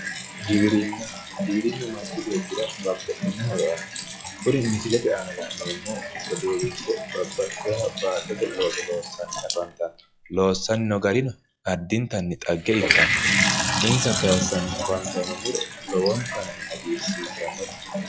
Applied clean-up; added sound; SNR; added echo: classical method log-MMSE.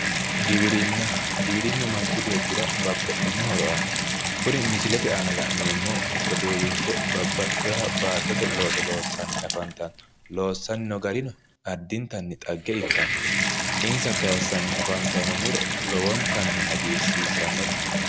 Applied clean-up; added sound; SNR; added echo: none; Bathtub (filling or washing) / Water tap, faucet; -3 dB; none.